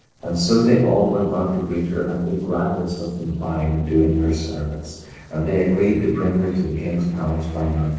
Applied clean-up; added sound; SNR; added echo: neural separator model SepFormer DNS4.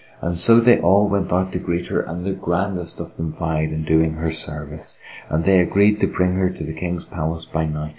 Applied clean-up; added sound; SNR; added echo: none; none; none; none.